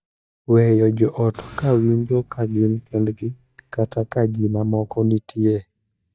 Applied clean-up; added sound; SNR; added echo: neural mask model DeepFilterNet 3.